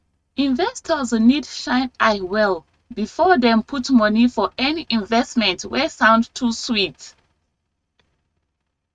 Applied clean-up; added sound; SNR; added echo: neural mask model RNNoise.